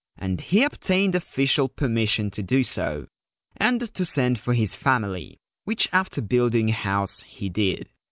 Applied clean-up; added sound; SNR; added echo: none; none; none; none.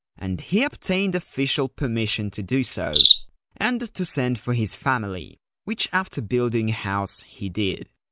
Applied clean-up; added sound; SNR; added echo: none; Cricket; 3 dB; none.